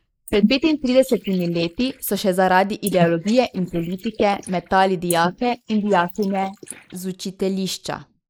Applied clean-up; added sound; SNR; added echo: neural mask model Resemble Enhance denoiser.